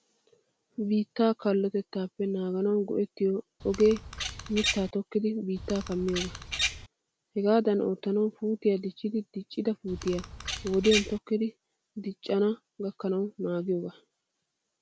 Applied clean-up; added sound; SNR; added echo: none; Bird vocalization, bird call, bird song; 6 dB; none.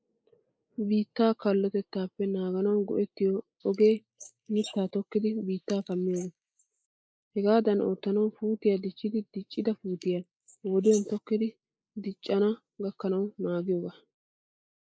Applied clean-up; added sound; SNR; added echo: neural mask model Resemble Enhance denoiser.